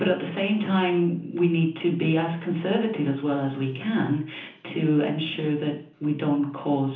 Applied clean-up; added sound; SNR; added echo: none; none; none; reverberation time 0.7 s.